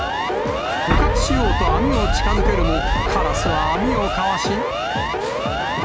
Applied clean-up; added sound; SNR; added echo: none; Boom + Siren; -3 dB; none.